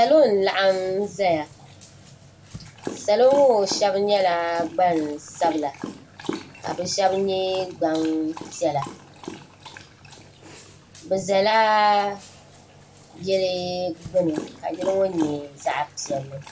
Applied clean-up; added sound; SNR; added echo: none; Dog; 16 dB; reverberation time 0.2 s.